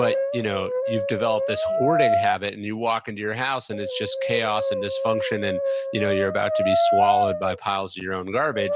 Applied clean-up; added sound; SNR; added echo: none; Brass instrument; -1 dB; none.